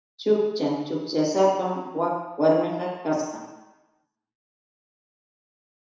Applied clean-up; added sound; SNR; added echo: none; none; none; reverberation time 1.0 s.